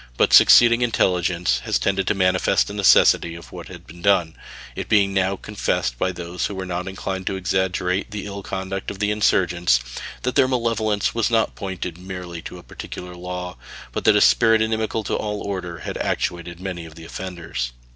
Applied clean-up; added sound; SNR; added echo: none; none; none; none.